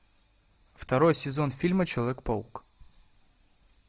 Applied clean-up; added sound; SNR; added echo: none; none; none; none.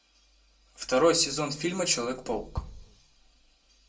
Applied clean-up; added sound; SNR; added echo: none; Bass drum; 10 dB; reverberation time 0.2 s.